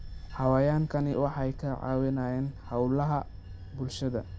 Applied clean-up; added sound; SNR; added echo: none; Bell / Train; 12 dB; none.